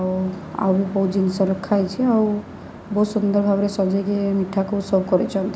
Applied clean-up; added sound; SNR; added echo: none; none; none; none.